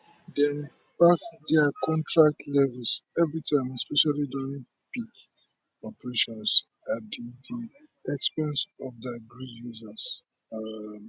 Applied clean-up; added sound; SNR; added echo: none; none; none; none.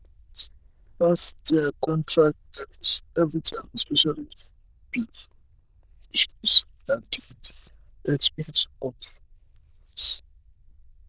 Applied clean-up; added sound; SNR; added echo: neural diffusion model UNIVERSE++.